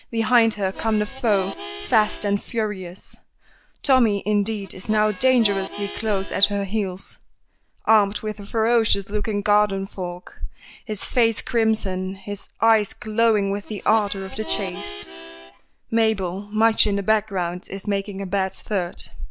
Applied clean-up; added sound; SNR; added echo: none; Harmonica; 14 dB; none.